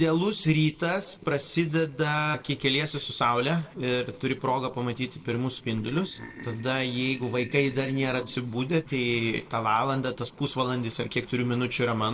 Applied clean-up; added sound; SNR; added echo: neural separator model SepFormer DNS4.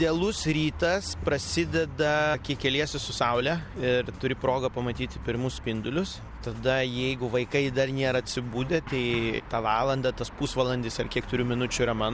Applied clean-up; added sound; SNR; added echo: none; none; none; none.